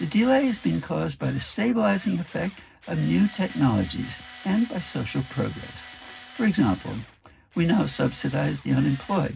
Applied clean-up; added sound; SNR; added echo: none; Tools; 19 dB; reverberation time 0.4 s.